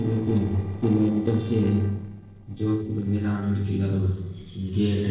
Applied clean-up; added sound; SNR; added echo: neural separator model SepFormer DNS4.